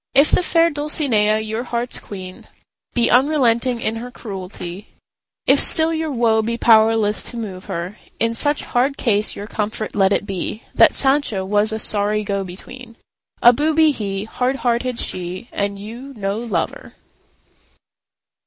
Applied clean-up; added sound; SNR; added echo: none; none; none; none.